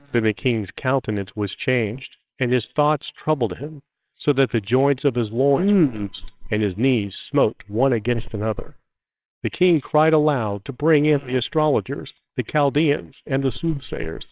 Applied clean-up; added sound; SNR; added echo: neural separator model SepFormer WHAMR!.